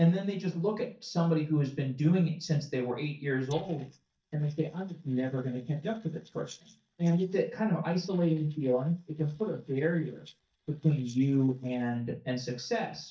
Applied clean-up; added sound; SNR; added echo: neural mask model DeepFilterNet 3.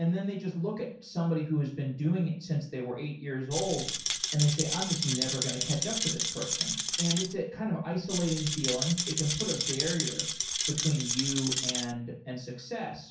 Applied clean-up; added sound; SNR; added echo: none; Rattle; 1 dB; reverberation time 0.6 s.